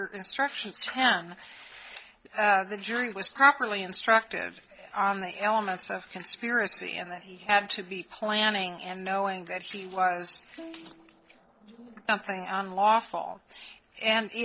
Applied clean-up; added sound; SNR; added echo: neural separator model SepFormer DNS4.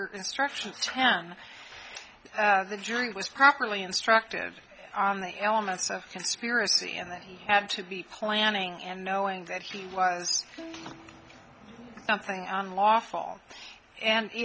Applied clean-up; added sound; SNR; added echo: none; Bowed string instrument; 19 dB; none.